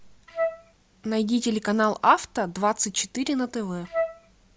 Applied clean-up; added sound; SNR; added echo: none; Wind instrument, woodwind instrument; 4 dB; none.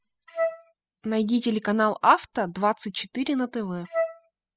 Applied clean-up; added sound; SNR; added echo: classical method spectral subtraction.